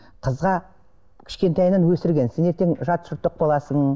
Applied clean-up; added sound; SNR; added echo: none; none; none; none.